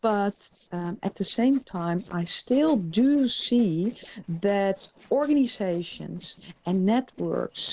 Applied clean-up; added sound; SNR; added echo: neural separator model SepFormer DNS4.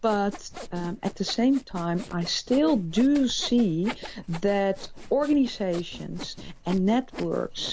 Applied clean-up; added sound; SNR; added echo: none; Writing + Sawing; 14 dB; none.